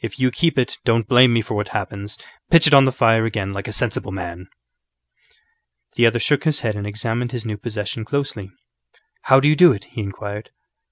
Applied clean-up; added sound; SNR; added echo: none; none; none; none.